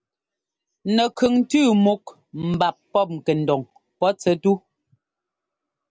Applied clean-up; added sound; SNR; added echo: none; none; none; none.